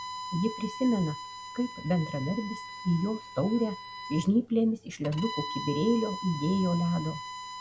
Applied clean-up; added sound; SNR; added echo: none; Bowed string instrument; 11 dB; none.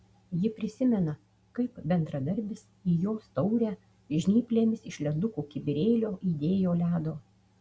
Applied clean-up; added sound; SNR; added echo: none; none; none; none.